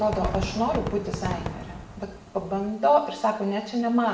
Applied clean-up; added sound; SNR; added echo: none; Fireworks; 9 dB; reverberation time 0.7 s.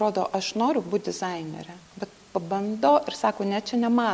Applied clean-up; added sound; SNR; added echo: none; none; none; none.